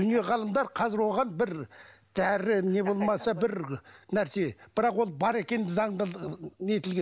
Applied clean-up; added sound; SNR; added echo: none; none; none; none.